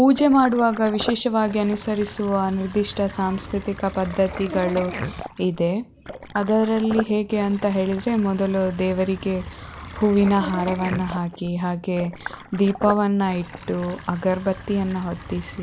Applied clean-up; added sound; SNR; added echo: none; Sink (filling or washing); 13 dB; none.